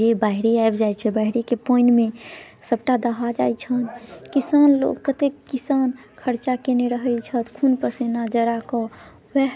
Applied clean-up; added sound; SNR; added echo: none; none; none; none.